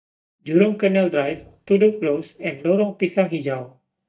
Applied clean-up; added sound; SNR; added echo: neural mask model DeepFilterNet 3.